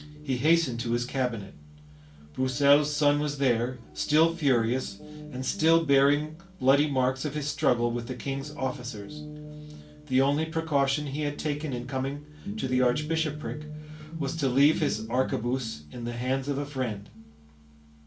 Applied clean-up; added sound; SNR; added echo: none; Guitar; 14 dB; reverberation time 0.3 s.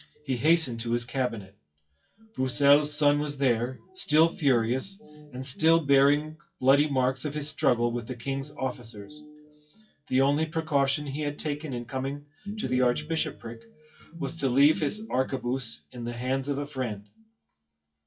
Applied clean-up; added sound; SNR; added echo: classical method WPE with log-MMSE.